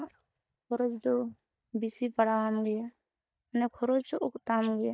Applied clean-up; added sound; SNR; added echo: neural mask model DeepFilterNet 3.